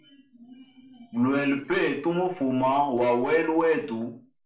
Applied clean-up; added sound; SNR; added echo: none; none; none; reverberation time 0.4 s.